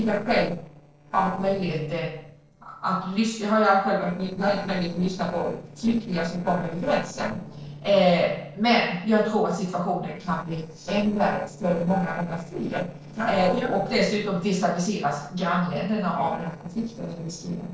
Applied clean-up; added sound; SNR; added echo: neural separator model SepFormer DNS4.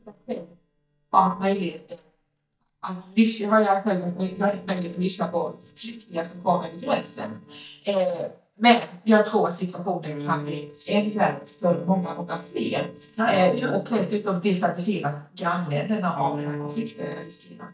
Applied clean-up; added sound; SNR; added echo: neural mask model DeepFilterNet 3.